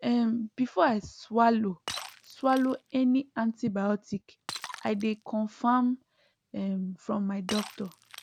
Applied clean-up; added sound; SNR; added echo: none; Shatter; 18 dB; none.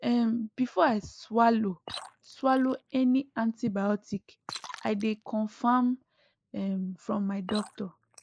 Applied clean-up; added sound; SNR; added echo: neural mask model Resemble Enhance denoiser.